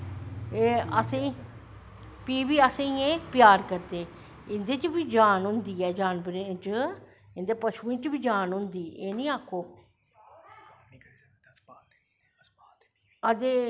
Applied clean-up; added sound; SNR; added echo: none; none; none; none.